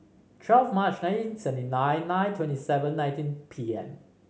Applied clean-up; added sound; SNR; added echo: none; none; none; none.